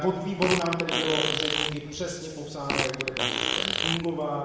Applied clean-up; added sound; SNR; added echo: none; Fart; 0 dB; reverberation time 1.2 s.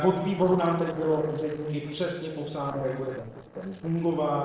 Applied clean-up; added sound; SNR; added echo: neural separator model SepFormer DNS4.